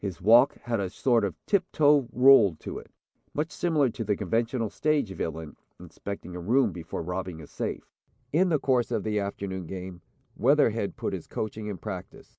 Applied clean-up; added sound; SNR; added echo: none; none; none; none.